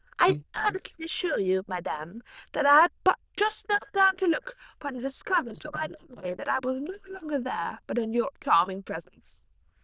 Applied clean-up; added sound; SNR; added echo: neural diffusion model UNIVERSE++.